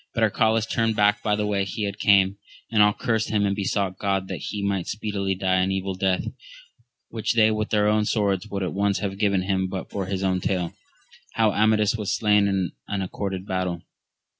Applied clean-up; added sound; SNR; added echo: none; none; none; none.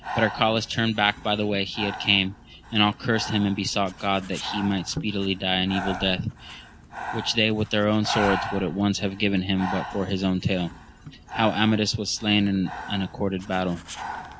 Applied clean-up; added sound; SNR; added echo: none; Breathing; 11 dB; none.